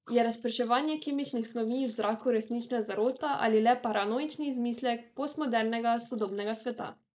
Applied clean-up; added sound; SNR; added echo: neural mask model Resemble Enhance denoiser.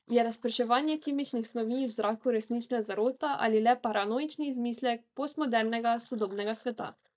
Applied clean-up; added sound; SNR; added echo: neural mask model DeepFilterNet 3.